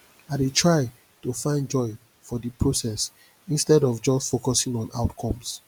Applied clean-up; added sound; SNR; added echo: none; none; none; none.